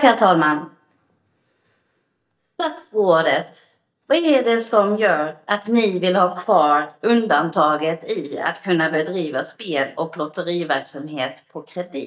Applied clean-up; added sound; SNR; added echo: neural mask model DeepFilterNet 3.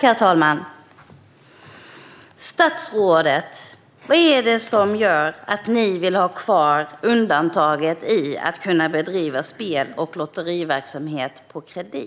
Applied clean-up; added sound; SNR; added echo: none; none; none; none.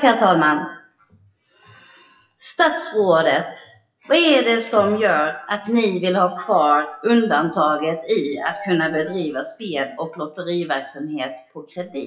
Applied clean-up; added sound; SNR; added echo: classical method WPE with log-MMSE.